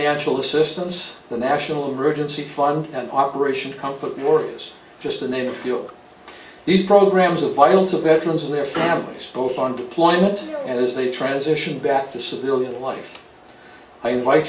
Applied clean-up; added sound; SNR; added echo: none; none; none; none.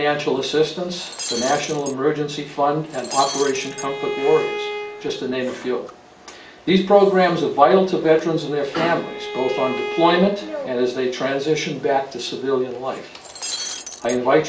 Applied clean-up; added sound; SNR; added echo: none; Bowed string instrument + Shatter; 10 dB; none.